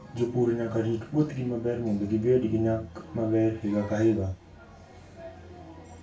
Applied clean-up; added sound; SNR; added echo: none; none; none; reverberation time 0.2 s.